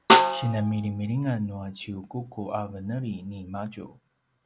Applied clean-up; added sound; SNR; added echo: none; Snare drum; -5 dB; none.